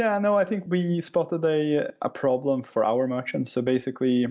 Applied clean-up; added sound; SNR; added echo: none; none; none; none.